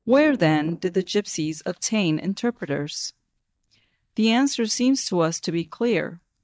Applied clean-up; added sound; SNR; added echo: neural mask model DeepFilterNet 3.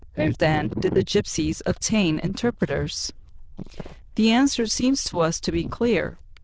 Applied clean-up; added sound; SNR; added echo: neural diffusion model UNIVERSE++.